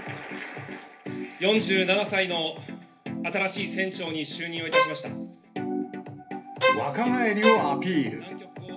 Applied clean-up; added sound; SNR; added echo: none; Bowed string instrument; -1 dB; reverberation time 0.3 s.